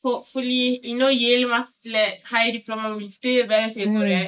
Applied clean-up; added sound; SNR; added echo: neural mask model Resemble Enhance denoiser.